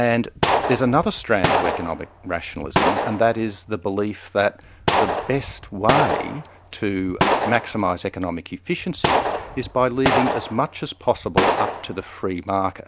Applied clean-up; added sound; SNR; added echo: none; Gunshot, gunfire; 0 dB; none.